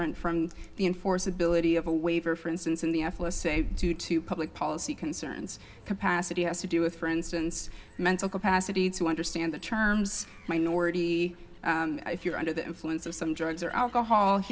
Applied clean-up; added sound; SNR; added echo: none; Gull, seagull; 12 dB; reverberation time 0.3 s.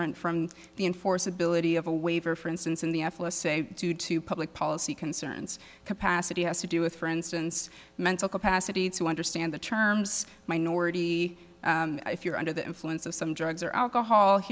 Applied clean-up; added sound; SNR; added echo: none; none; none; none.